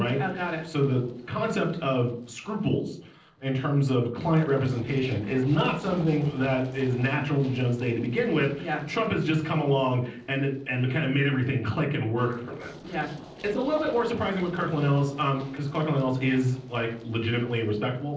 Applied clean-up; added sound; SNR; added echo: neural separator model SepFormer DNS4.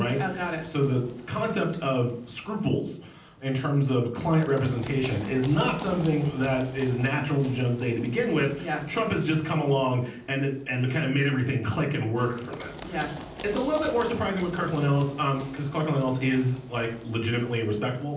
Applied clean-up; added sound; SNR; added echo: none; Run; 18 dB; reverberation time 0.6 s.